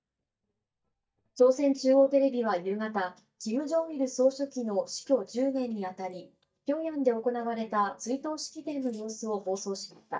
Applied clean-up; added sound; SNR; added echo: neural mask model DeepFilterNet 3.